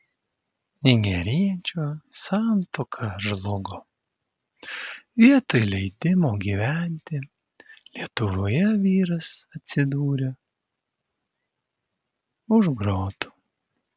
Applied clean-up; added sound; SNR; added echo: none; none; none; none.